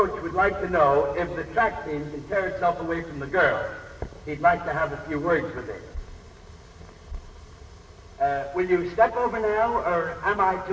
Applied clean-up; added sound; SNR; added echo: none; none; none; reverberation time 1.2 s.